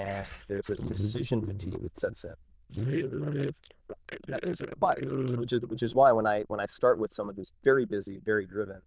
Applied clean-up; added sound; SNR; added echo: neural diffusion model UNIVERSE++.